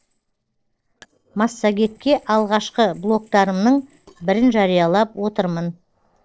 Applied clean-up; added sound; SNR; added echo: neural separator model SepFormer DNS4.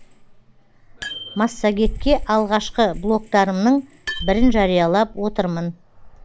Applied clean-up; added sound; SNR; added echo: none; Bicycle bell; 8 dB; none.